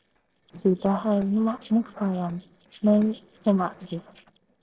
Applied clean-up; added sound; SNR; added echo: neural separator model SepFormer DNS4.